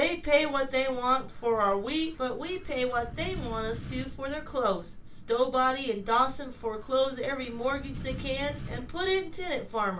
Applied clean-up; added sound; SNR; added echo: none; Wind; 14 dB; reverberation time 0.2 s.